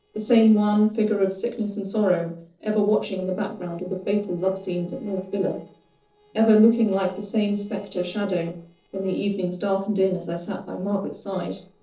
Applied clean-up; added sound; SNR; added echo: neural separator model SepFormer DNS4.